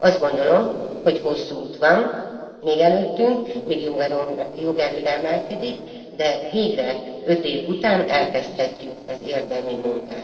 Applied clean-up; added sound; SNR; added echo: neural separator model SepFormer DNS4.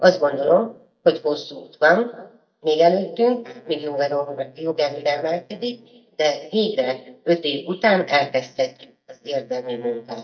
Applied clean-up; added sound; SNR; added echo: neural mask model DeepFilterNet 3.